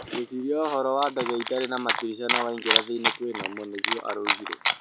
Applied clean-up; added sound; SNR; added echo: none; Chewing, mastication; 0 dB; none.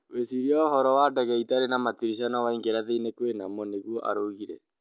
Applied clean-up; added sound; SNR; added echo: none; none; none; none.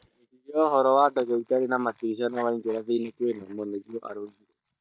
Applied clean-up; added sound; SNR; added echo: neural mask model DeepFilterNet 3.